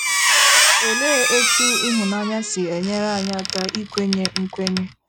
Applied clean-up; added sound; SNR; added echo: none; Squeak; -4 dB; none.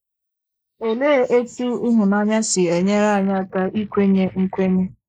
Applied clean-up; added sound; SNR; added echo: neural mask model Resemble Enhance denoiser.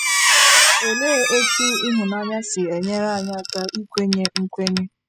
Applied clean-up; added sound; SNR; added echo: classical method spectral subtraction.